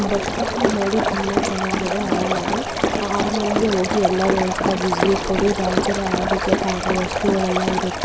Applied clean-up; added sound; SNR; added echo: none; Stream + Run; 0 dB; none.